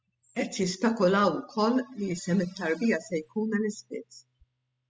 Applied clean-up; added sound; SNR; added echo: classical method spectral subtraction.